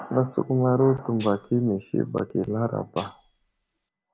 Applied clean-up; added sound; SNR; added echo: none; Tambourine; 5 dB; none.